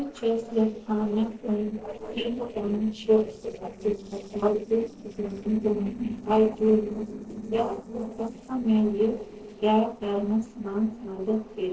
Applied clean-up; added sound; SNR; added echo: neural separator model SepFormer DNS4.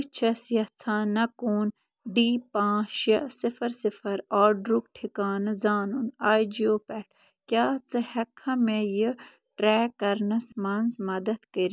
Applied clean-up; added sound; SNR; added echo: none; none; none; none.